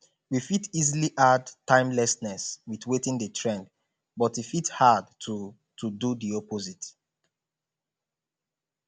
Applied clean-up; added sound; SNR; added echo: none; none; none; none.